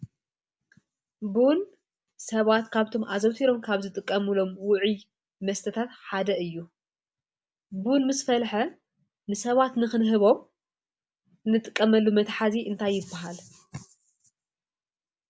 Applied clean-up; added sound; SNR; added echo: none; none; none; none.